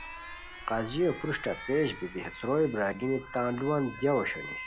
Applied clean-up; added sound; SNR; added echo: none; Alarm; 13 dB; none.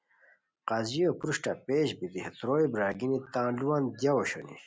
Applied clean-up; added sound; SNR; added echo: none; none; none; none.